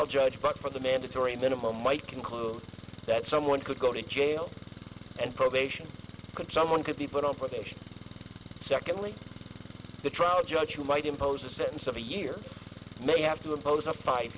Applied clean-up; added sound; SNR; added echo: none; Engine; 14 dB; none.